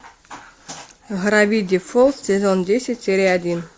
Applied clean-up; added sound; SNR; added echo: none; none; none; none.